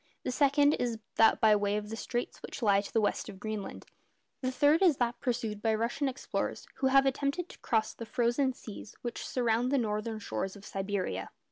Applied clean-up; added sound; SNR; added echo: none; none; none; none.